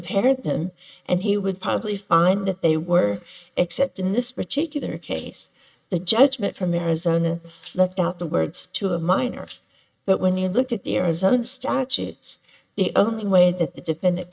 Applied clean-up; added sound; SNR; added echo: neural mask model RNNoise.